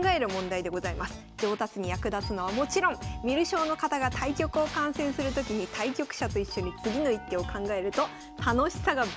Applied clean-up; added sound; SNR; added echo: none; Doorbell; 19 dB; none.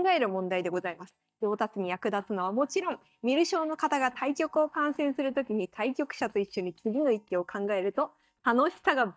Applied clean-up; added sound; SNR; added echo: neural mask model DeepFilterNet 3.